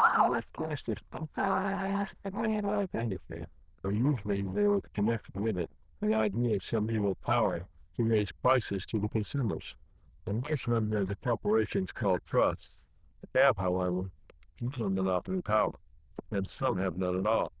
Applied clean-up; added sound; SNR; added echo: neural diffusion model UNIVERSE++.